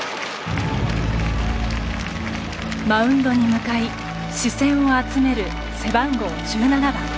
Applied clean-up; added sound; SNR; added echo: none; none; none; none.